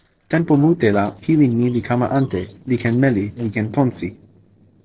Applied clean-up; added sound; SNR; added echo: neural separator model SepFormer DNS4.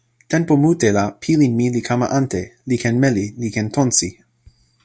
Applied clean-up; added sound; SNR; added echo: none; none; none; none.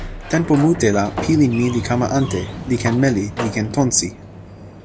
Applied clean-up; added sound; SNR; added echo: none; Sliding door; 10 dB; none.